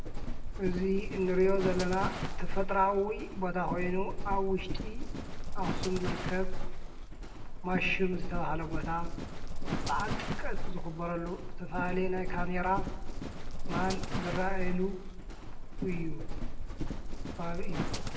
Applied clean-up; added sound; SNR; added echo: none; Livestock, farm animals, working animals; -2 dB; reverberation time 0.8 s.